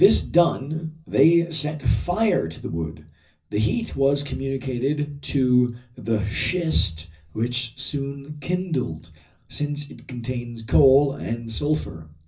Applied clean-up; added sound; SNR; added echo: none; none; none; reverberation time 0.4 s.